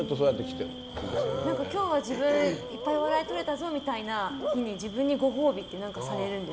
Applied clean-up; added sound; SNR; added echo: none; Bark / Cricket; 10 dB; none.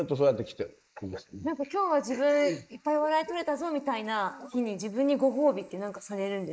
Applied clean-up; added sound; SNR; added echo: neural mask model Resemble Enhance denoiser.